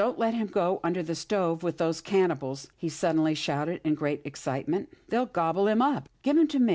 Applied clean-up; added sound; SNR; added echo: none; none; none; none.